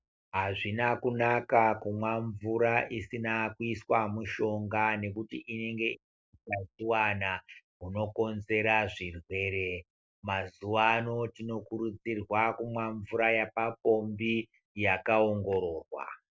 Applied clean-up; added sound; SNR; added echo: none; none; none; none.